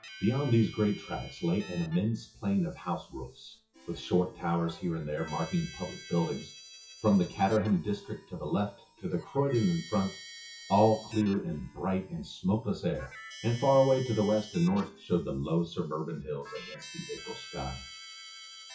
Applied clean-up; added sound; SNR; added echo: classical method WPE with log-MMSE.